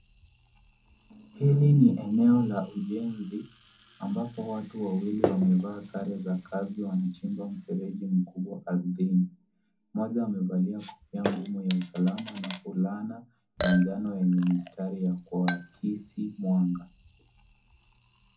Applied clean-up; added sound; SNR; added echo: none; Chink, clink / Liquid; 9 dB; reverberation time 0.3 s.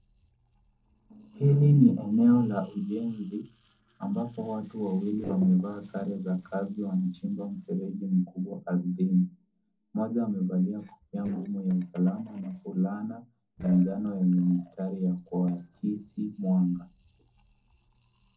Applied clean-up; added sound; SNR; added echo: neural separator model SepFormer DNS4.